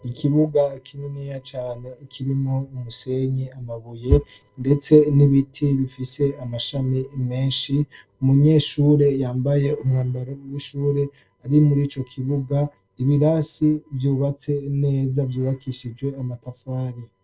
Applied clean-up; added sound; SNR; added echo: neural separator model SepFormer DNS4.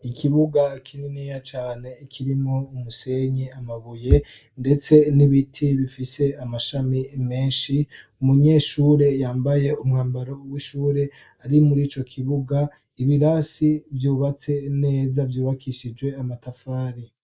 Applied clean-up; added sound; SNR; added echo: neural mask model Resemble Enhance denoiser.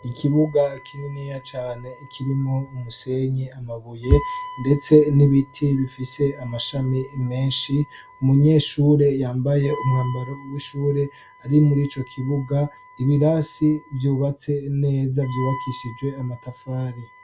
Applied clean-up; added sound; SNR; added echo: none; Wind instrument, woodwind instrument; 19 dB; none.